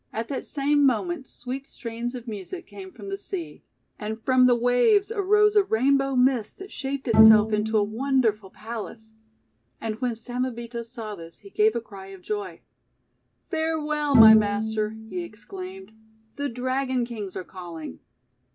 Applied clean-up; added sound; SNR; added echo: none; Bowed string instrument; -2 dB; none.